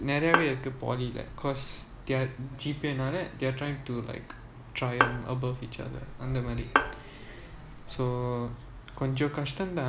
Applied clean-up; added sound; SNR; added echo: none; Bowed string instrument; 1 dB; none.